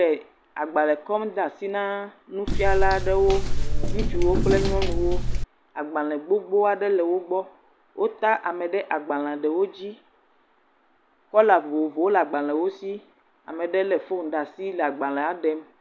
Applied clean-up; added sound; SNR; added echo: none; Walk, footsteps; -4 dB; none.